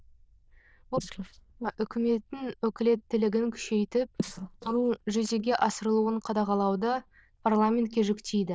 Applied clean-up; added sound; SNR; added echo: neural diffusion model UNIVERSE++.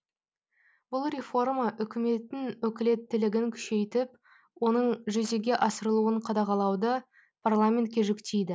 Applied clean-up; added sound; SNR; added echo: none; none; none; none.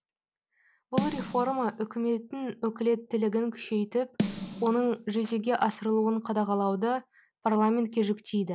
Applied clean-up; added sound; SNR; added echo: none; Snare drum; 8 dB; none.